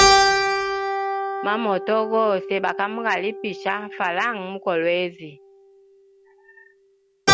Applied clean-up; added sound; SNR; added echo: none; Keyboard (musical); -2 dB; none.